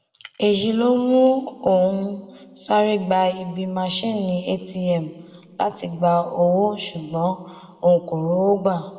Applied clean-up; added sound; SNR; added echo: none; none; none; reverberation time 1.0 s.